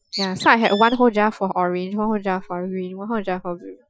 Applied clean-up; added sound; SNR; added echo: classical method Wiener filter.